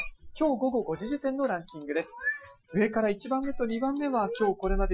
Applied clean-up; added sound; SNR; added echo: classical method Wiener filter.